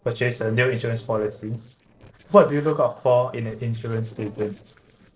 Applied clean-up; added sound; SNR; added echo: neural separator model SepFormer DNS4.